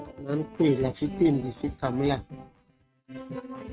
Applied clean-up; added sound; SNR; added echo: neural mask model RNNoise.